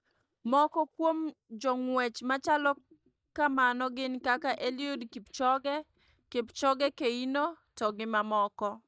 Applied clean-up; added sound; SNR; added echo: neural mask model DeepFilterNet 3.